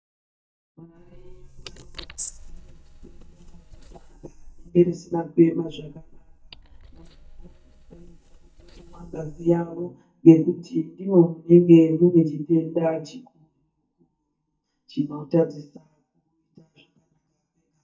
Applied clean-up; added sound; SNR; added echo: neural mask model DeepFilterNet 3.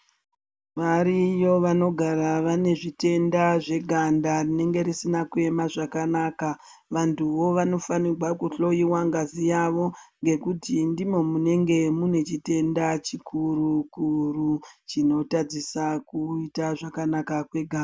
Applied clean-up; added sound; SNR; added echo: none; none; none; none.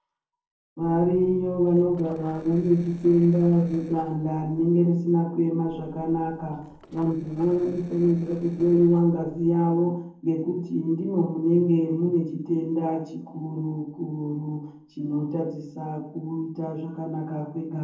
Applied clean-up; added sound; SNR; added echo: neural separator model SepFormer DNS4.